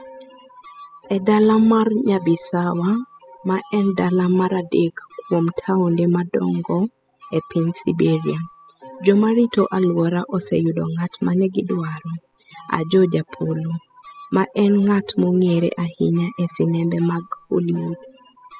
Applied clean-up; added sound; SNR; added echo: classical method spectral subtraction.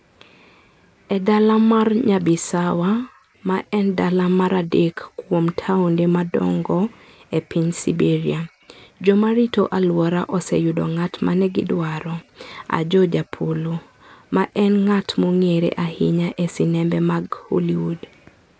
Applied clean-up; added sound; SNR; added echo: none; none; none; none.